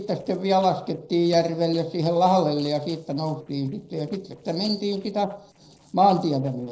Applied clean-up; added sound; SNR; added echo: neural separator model SepFormer DNS4.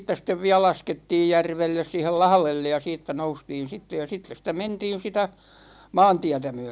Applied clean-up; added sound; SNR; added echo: none; none; none; none.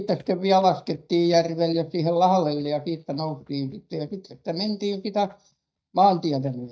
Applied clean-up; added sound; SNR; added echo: neural mask model DeepFilterNet 3.